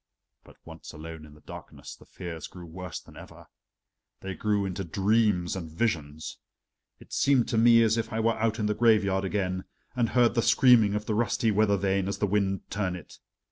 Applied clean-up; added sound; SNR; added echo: none; none; none; none.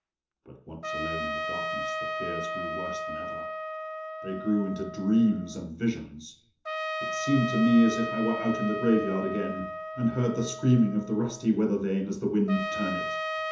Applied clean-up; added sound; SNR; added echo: none; Trumpet; 7 dB; reverberation time 0.6 s.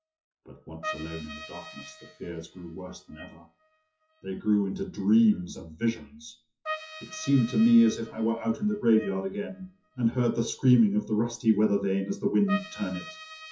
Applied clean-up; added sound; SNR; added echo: classical method WPE with log-MMSE.